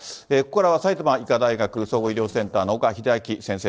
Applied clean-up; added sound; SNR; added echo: neural separator model SepFormer DNS4.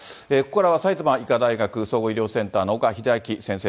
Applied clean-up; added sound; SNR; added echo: none; none; none; none.